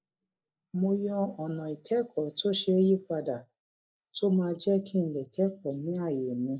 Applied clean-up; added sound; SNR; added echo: neural mask model Resemble Enhance denoiser.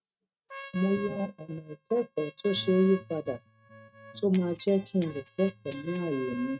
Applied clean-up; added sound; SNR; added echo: neural mask model RNNoise.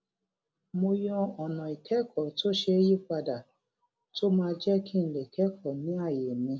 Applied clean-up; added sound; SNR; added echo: none; none; none; none.